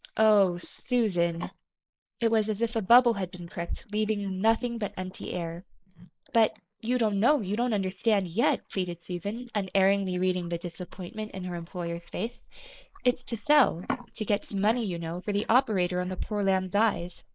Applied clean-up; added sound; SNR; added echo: neural mask model Resemble Enhance denoiser.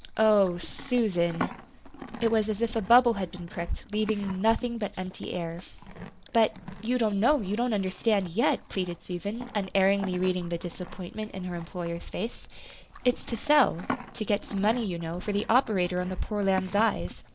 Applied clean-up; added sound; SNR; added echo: none; Livestock, farm animals, working animals; 12 dB; none.